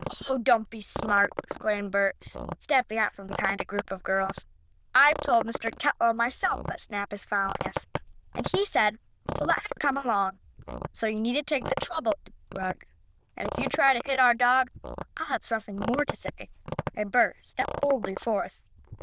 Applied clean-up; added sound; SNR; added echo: neural diffusion model UNIVERSE++.